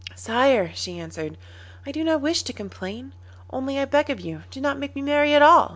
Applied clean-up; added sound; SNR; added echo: none; none; none; none.